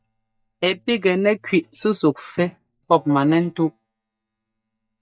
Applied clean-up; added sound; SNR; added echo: neural mask model DeepFilterNet 3.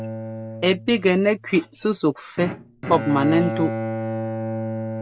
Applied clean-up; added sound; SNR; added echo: none; Bowed string instrument; 6 dB; none.